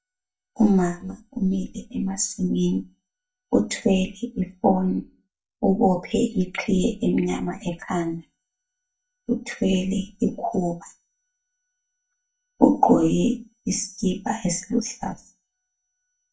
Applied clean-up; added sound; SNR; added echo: neural mask model DeepFilterNet 3.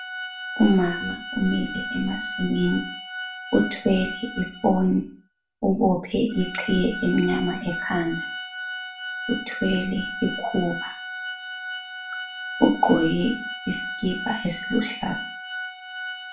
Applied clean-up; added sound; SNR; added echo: none; Organ; 8 dB; reverberation time 0.4 s.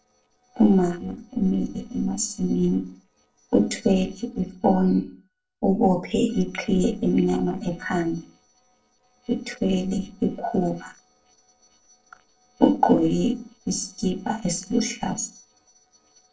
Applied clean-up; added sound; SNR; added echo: neural separator model SepFormer DNS4.